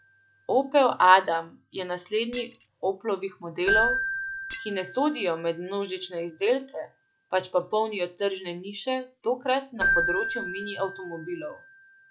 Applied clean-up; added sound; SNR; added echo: none; Keyboard (musical) + Shatter; 6 dB; none.